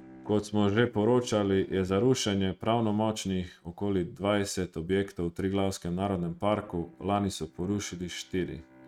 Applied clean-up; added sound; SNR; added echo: neural mask model RNNoise.